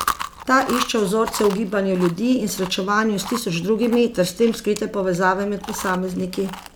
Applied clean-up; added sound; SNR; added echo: none; Chewing, mastication; 12 dB; none.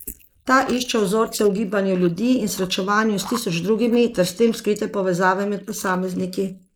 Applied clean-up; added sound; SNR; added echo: neural mask model Resemble Enhance denoiser.